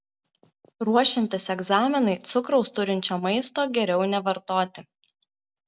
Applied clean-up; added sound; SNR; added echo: none; none; none; none.